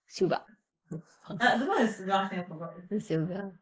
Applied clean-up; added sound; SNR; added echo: neural mask model Resemble Enhance denoiser.